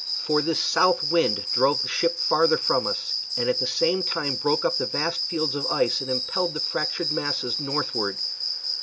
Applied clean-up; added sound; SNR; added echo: none; Cricket; 2 dB; none.